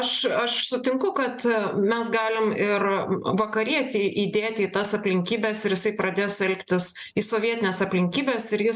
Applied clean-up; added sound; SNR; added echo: none; none; none; none.